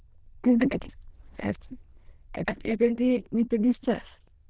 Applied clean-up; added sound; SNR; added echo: neural diffusion model UNIVERSE++.